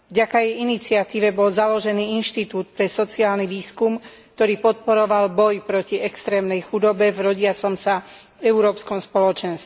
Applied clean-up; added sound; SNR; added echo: none; none; none; none.